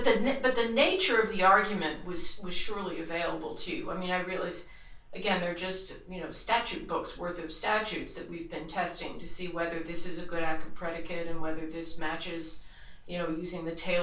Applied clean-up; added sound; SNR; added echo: none; none; none; reverberation time 0.3 s.